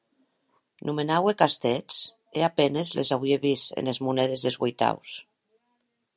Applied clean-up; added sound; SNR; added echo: none; none; none; none.